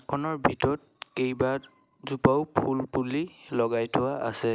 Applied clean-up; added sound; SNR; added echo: none; none; none; none.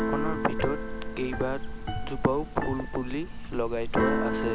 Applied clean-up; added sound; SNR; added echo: none; Keyboard (musical); -1 dB; none.